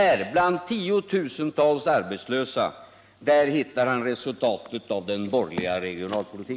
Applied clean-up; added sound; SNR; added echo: none; none; none; none.